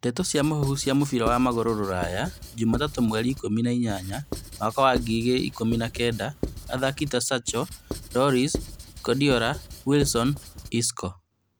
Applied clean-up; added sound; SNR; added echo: none; Writing; 11 dB; none.